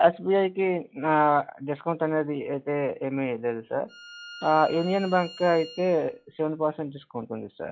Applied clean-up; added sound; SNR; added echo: classical method log-MMSE.